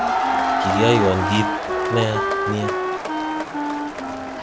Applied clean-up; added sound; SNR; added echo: none; Crowd + Wind instrument, woodwind instrument; -2 dB; none.